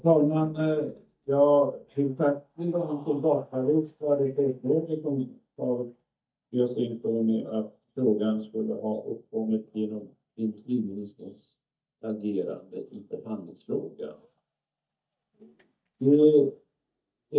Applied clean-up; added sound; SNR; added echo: neural mask model DeepFilterNet 3.